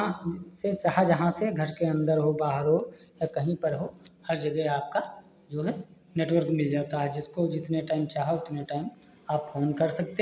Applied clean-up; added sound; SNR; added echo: none; none; none; none.